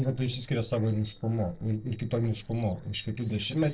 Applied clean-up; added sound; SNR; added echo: neural separator model SepFormer DNS4.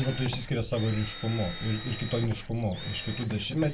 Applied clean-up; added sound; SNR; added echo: none; Drill; 11 dB; reverberation time 0.2 s.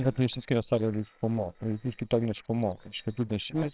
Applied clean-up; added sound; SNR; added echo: neural separator model SepFormer WHAMR!.